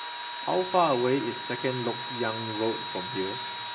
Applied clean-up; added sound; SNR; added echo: none; Engine / Drill; 4 dB; reverberation time 0.6 s.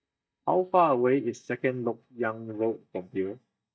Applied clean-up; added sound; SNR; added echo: neural mask model DeepFilterNet 3.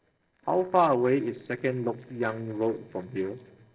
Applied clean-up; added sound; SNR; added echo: neural separator model SepFormer DNS4.